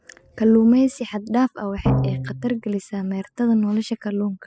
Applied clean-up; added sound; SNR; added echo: classical method spectral subtraction.